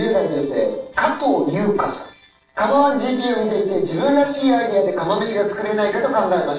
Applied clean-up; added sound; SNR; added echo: neural separator model SepFormer DNS4.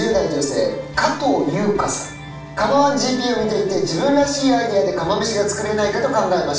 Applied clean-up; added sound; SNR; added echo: none; Organ; 18 dB; reverberation time 0.5 s.